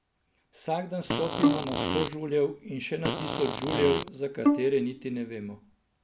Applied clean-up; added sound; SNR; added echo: none; Bowed string instrument + Fart; -1 dB; none.